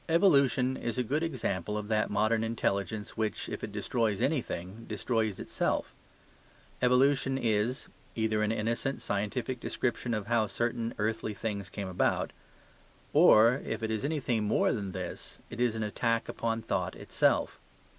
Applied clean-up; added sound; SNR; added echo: none; none; none; none.